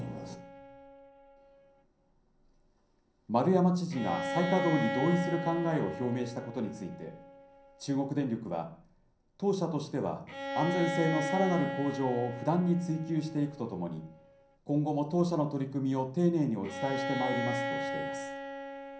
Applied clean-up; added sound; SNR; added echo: none; Bowed string instrument; 7 dB; reverberation time 0.6 s.